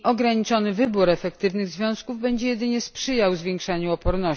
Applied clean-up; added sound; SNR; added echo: none; none; none; none.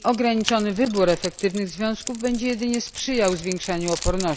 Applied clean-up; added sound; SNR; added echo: none; Keys jangling; 13 dB; none.